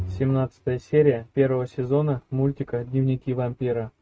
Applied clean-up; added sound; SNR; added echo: neural mask model RNNoise.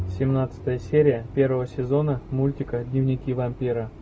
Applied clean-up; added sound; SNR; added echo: none; Bowed string instrument; 17 dB; none.